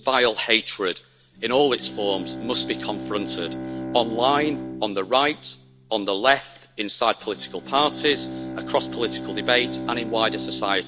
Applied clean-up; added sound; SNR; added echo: none; Bowed string instrument; 10 dB; none.